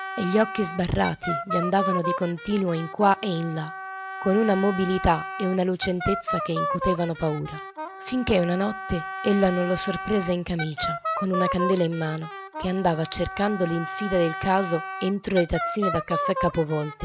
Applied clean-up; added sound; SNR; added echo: none; Wind instrument, woodwind instrument; 7 dB; none.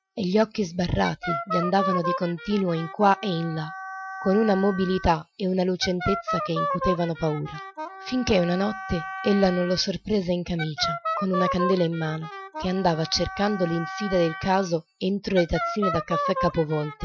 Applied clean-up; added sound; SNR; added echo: classical method Wiener filter.